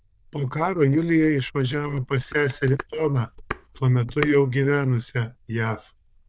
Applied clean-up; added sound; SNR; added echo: neural diffusion model UNIVERSE++.